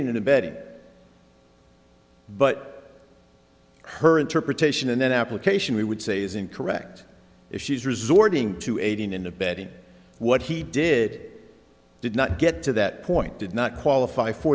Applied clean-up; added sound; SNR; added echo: none; none; none; none.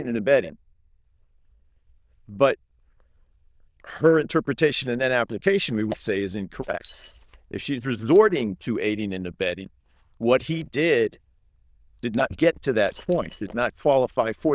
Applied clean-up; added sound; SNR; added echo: neural diffusion model UNIVERSE++.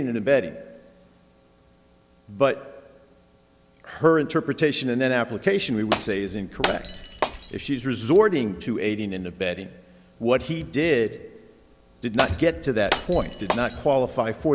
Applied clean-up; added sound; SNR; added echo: none; Glass; 5 dB; none.